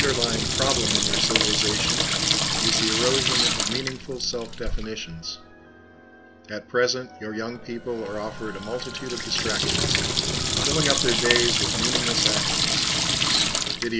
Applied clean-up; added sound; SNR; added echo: none; Sink (filling or washing) / Water tap, faucet; -5 dB; none.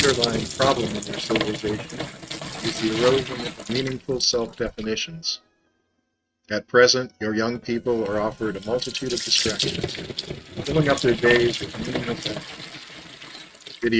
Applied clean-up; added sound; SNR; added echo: neural mask model RNNoise.